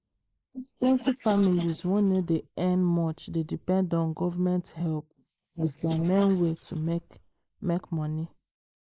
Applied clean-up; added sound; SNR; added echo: neural mask model Resemble Enhance denoiser.